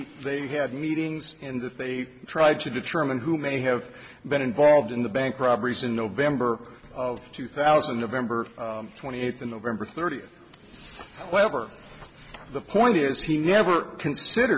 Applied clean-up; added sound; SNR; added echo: none; none; none; none.